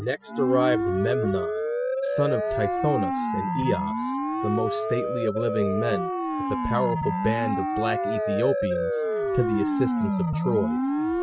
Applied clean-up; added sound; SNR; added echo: classical method spectral subtraction.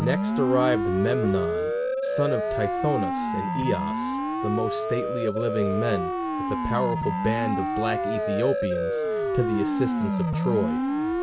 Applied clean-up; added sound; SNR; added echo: none; Siren; -2 dB; none.